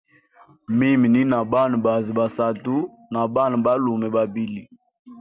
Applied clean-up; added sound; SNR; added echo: none; none; none; none.